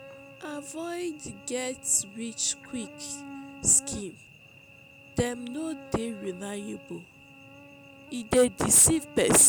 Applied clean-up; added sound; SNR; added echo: none; Cricket / Buzz; 19 dB; none.